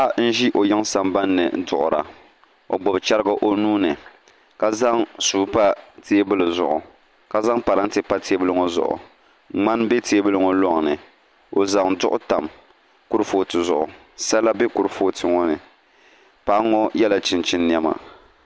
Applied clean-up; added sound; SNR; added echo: none; none; none; none.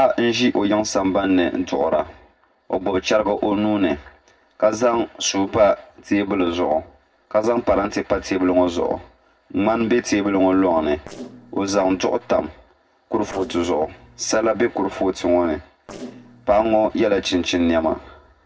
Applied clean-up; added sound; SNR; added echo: neural separator model SepFormer DNS4.